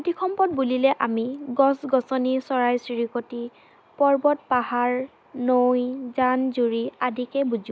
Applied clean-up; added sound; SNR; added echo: none; none; none; none.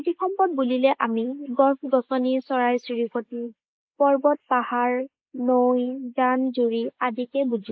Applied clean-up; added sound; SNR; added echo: neural mask model Resemble Enhance denoiser.